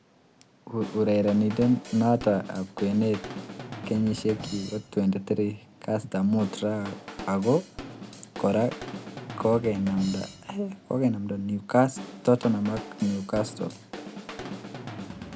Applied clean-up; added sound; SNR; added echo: none; Drum / Drum kit; 14 dB; none.